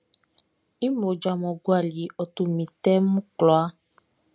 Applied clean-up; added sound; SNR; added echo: none; none; none; none.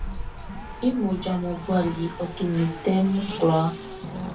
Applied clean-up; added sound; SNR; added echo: none; Race car, auto racing; 9 dB; reverberation time 0.1 s.